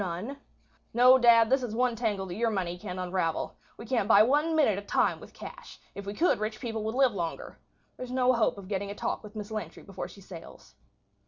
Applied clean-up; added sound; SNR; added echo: none; none; none; none.